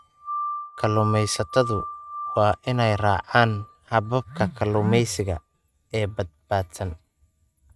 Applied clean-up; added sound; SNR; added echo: neural mask model RNNoise.